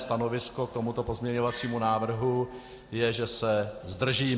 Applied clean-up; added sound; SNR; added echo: none; Doorbell; 12 dB; none.